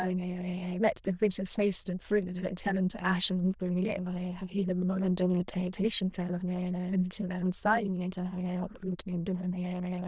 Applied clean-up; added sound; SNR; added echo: neural diffusion model UNIVERSE++.